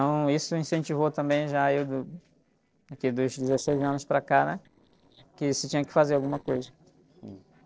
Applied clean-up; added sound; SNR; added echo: neural separator model SepFormer DNS4.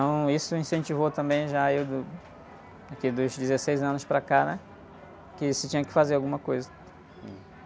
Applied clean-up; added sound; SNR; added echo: none; none; none; none.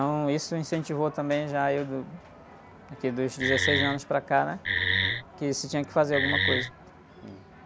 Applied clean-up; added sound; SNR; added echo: none; Wood; -3 dB; none.